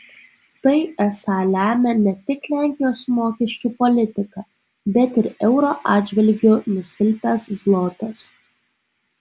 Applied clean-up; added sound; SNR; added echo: none; none; none; none.